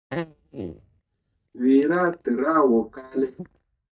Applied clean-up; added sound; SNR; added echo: neural mask model DeepFilterNet 3.